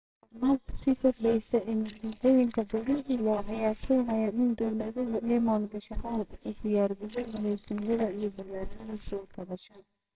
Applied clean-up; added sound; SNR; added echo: neural separator model SepFormer WHAMR!.